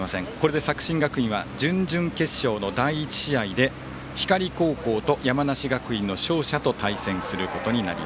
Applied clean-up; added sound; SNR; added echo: none; none; none; none.